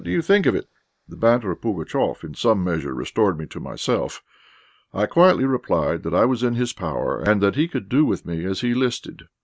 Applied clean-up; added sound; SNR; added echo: neural mask model Resemble Enhance denoiser.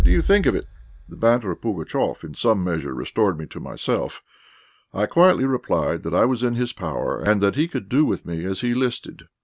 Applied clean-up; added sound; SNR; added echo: none; Bass drum; 8 dB; none.